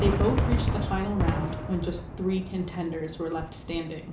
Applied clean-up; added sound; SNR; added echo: none; Fireworks; -1 dB; reverberation time 0.5 s.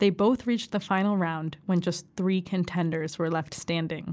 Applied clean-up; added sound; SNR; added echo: none; none; none; none.